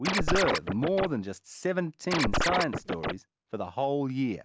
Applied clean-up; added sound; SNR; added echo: none; Scratching (performance technique); -1 dB; none.